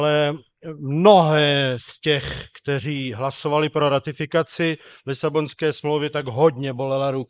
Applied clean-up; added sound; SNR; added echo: neural mask model Resemble Enhance denoiser.